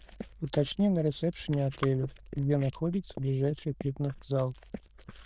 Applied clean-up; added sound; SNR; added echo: neural diffusion model UNIVERSE++.